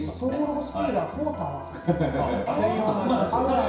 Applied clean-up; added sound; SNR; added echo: none; Electric guitar; 17 dB; reverberation time 0.6 s.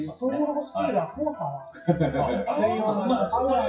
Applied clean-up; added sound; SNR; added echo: classical method WPE with log-MMSE.